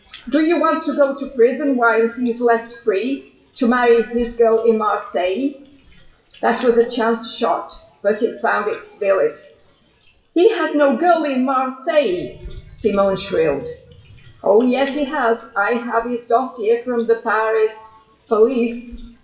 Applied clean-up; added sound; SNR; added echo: classical method WPE with log-MMSE.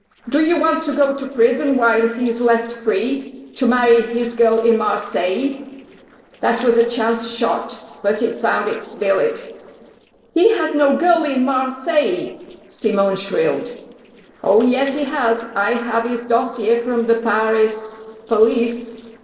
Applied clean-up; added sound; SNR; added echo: neural separator model SepFormer DNS4.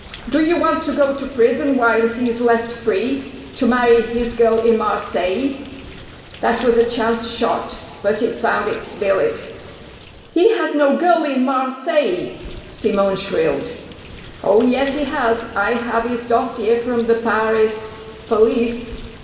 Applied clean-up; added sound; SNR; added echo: none; Rain; 19 dB; reverberation time 1.9 s.